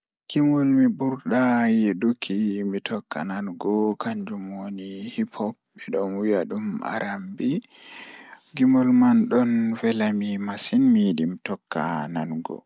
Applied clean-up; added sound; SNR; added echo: none; none; none; none.